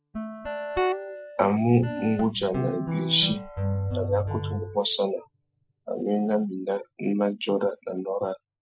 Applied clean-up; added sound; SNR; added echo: classical method Wiener filter.